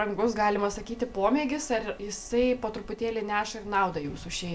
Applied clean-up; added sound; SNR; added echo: none; none; none; none.